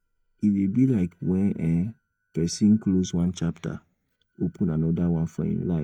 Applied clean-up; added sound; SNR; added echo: neural mask model DeepFilterNet 3.